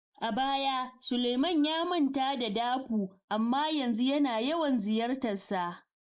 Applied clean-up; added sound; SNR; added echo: neural mask model Resemble Enhance denoiser.